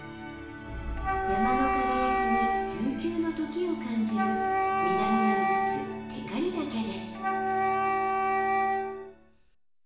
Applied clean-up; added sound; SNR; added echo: none; Wind instrument, woodwind instrument; -3 dB; reverberation time 0.7 s.